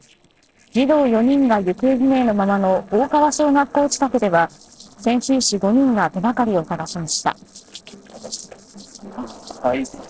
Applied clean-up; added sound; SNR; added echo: neural separator model SepFormer DNS4.